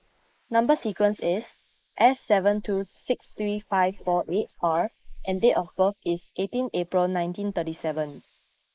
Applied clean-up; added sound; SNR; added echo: neural mask model Resemble Enhance denoiser.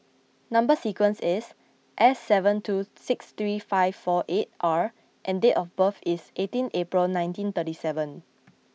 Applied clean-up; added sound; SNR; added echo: none; none; none; none.